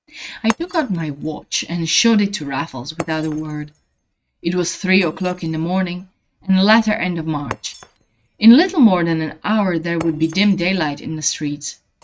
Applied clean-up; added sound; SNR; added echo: neural mask model RNNoise.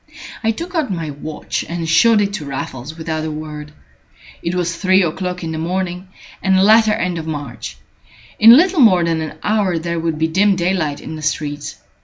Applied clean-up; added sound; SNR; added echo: none; none; none; none.